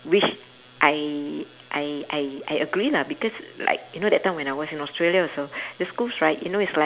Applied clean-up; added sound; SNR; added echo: none; none; none; none.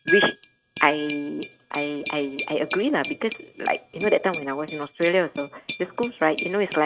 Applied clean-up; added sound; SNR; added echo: neural mask model RNNoise.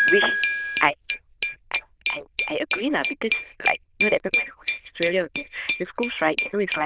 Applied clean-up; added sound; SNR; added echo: neural diffusion model UNIVERSE++.